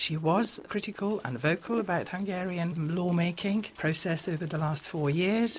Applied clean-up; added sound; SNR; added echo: none; Wind; 19 dB; none.